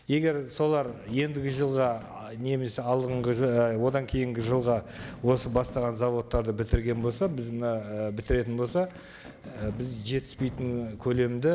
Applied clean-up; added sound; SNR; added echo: none; Fireworks; 19 dB; none.